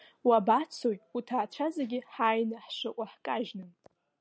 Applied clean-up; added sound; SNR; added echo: none; none; none; none.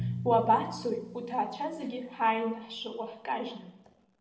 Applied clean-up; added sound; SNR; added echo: none; Drum; 11 dB; reverberation time 0.7 s.